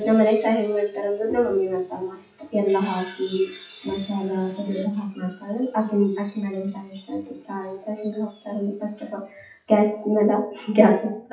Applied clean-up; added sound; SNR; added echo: classical method WPE with log-MMSE.